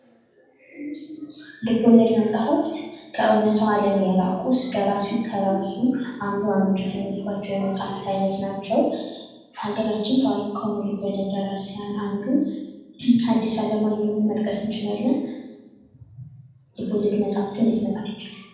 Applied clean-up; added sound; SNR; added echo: none; none; none; reverberation time 1.1 s.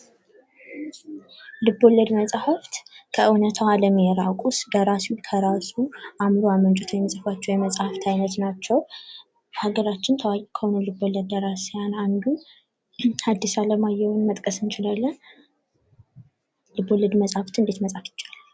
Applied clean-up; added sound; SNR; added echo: none; none; none; none.